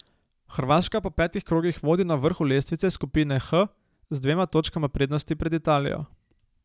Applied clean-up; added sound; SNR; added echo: none; none; none; none.